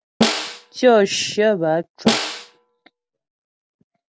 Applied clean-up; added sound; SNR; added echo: none; Snare drum; 2 dB; none.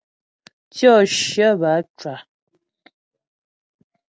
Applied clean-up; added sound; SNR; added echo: none; none; none; none.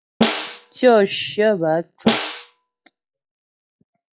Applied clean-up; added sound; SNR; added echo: classical method log-MMSE.